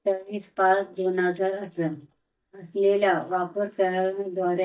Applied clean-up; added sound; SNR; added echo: neural mask model DeepFilterNet 3.